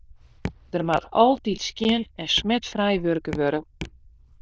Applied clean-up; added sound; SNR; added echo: neural diffusion model UNIVERSE++.